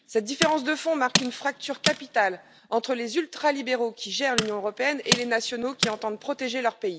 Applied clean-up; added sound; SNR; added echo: none; Tools; 4 dB; none.